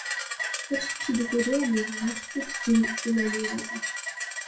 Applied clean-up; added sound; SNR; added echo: classical method WPE with log-MMSE.